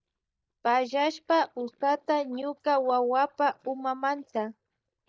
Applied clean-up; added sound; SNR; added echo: neural mask model DeepFilterNet 3.